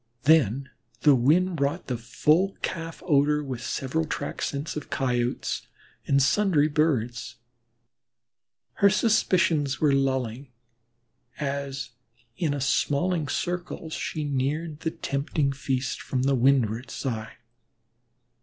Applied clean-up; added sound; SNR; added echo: none; none; none; none.